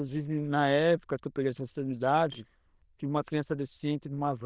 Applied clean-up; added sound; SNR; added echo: neural diffusion model UNIVERSE++.